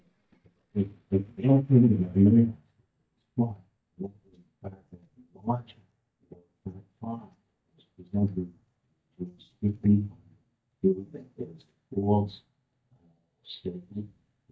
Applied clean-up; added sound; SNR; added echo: neural mask model DeepFilterNet 3.